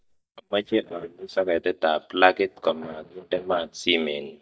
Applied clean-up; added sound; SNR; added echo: neural mask model DeepFilterNet 3.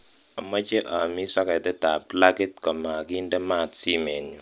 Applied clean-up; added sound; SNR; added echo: none; none; none; none.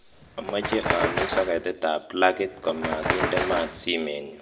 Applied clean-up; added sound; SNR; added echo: none; Bird; 3 dB; reverberation time 1.6 s.